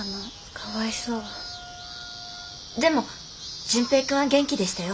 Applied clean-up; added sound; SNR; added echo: none; none; none; none.